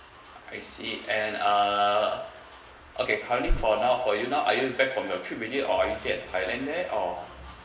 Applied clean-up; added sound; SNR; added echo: none; Bird; 7 dB; reverberation time 0.8 s.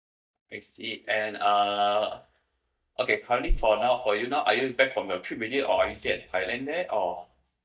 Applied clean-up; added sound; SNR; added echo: neural mask model DeepFilterNet 3.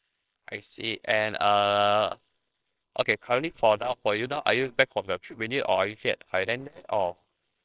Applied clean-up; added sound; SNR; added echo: neural separator model SepFormer WHAMR!.